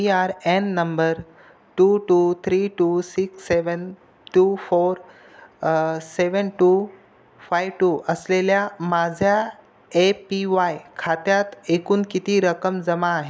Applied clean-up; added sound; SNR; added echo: none; none; none; none.